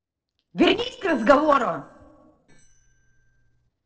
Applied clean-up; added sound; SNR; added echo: neural separator model SepFormer DNS4.